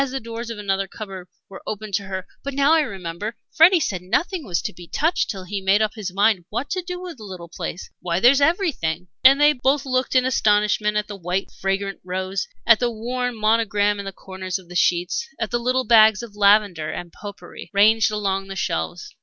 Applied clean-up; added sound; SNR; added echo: none; none; none; none.